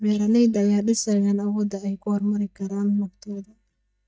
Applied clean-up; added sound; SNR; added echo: neural mask model DeepFilterNet 3.